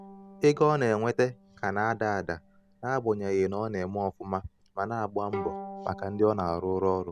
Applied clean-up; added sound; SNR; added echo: none; Bowed string instrument; 16 dB; none.